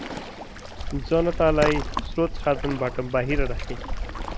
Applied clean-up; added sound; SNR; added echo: none; Waves, surf; 3 dB; none.